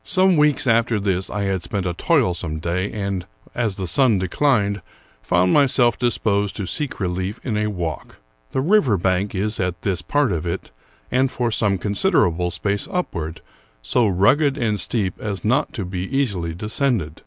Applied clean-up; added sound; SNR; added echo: none; none; none; none.